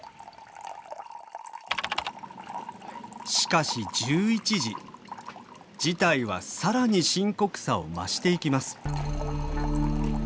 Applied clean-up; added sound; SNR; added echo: none; Fill (with liquid) / Trickle, dribble; 15 dB; none.